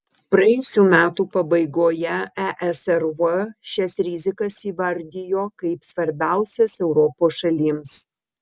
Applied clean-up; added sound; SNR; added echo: none; none; none; none.